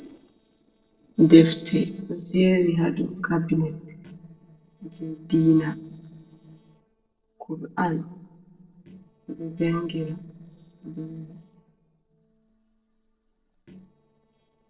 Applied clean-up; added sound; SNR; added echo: neural separator model SepFormer DNS4.